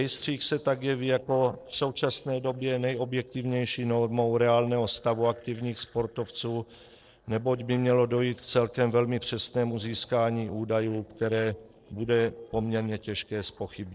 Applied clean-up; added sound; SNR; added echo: neural separator model SepFormer DNS4.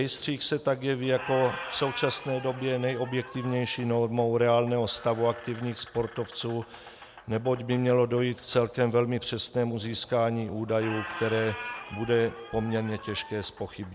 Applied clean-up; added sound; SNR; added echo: none; Squeak; 15 dB; none.